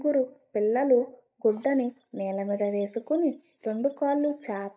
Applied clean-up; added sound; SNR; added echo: neural mask model DeepFilterNet 3.